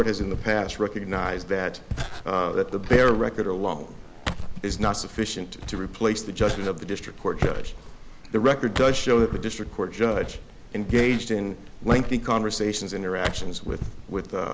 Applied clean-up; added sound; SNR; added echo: none; Walk, footsteps; 6 dB; none.